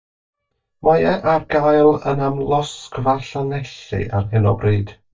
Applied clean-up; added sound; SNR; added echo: neural mask model DeepFilterNet 3.